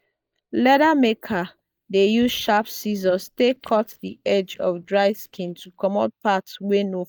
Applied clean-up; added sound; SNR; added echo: neural mask model DeepFilterNet 3.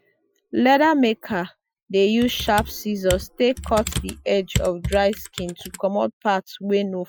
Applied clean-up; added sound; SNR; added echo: classical method Wiener filter.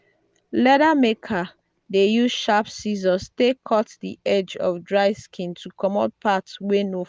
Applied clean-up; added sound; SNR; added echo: none; none; none; none.